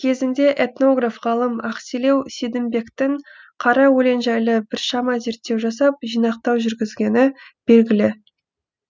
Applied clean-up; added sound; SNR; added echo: none; none; none; none.